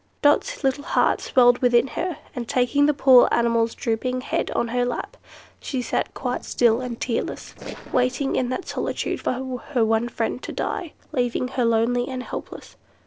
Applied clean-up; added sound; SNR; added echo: neural separator model SepFormer DNS4.